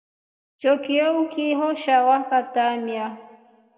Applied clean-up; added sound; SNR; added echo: none; none; none; reverberation time 1.2 s.